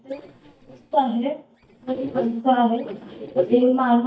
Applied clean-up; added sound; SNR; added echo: neural mask model DeepFilterNet 3.